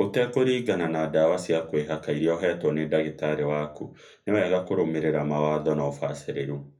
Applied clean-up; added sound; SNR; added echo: none; none; none; reverberation time 0.3 s.